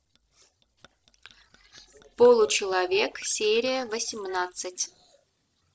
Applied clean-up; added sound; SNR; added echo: neural separator model SepFormer DNS4.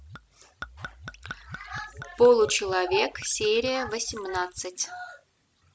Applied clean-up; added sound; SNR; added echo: none; Gurgling / Chink, clink / Liquid; 17 dB; none.